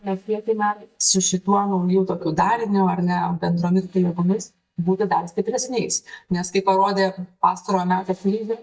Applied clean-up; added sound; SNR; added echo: neural mask model DeepFilterNet 3.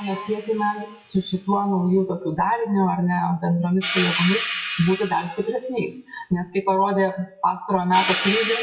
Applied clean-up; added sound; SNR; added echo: classical method WPE with log-MMSE.